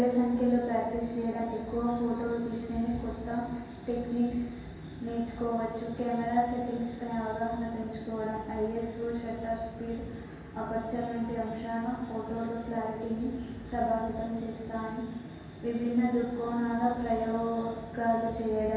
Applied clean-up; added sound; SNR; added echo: none; none; none; reverberation time 1.2 s.